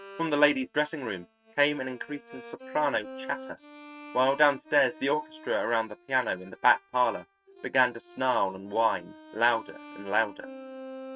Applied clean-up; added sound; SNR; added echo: neural mask model RNNoise.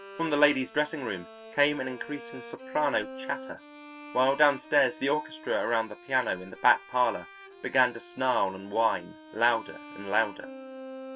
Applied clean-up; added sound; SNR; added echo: none; Bowed string instrument; 16 dB; none.